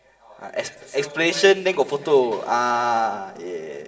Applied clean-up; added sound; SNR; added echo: none; none; none; reverberation time 2.8 s.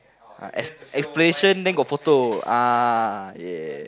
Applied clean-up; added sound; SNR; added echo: none; none; none; none.